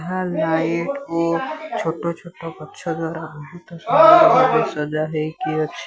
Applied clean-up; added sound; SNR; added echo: none; none; none; none.